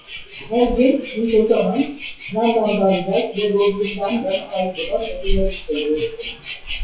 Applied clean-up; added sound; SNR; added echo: classical method WPE with log-MMSE.